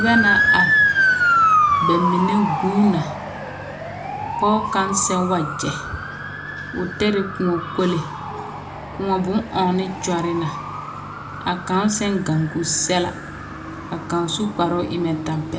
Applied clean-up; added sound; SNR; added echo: none; Motor vehicle (road) / Siren; 1 dB; reverberation time 0.3 s.